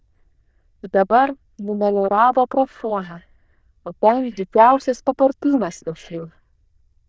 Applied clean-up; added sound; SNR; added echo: neural diffusion model UNIVERSE++.